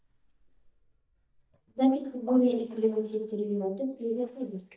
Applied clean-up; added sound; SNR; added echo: neural mask model DeepFilterNet 3.